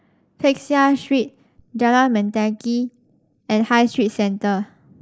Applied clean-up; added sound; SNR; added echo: neural mask model Resemble Enhance denoiser.